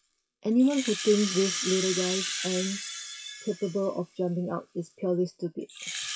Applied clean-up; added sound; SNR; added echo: classical method WPE with log-MMSE.